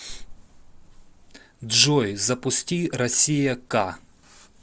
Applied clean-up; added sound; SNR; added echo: none; none; none; none.